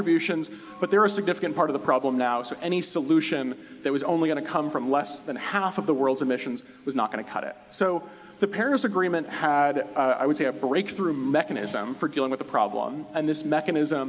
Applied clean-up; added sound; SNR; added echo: none; none; none; none.